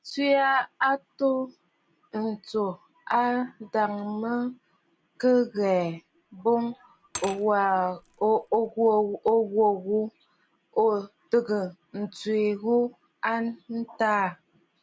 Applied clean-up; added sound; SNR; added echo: none; Glass / Liquid; 19 dB; none.